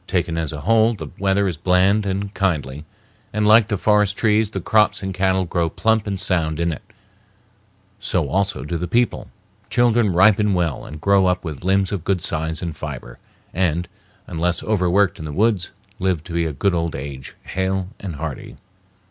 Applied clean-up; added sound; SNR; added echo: none; none; none; none.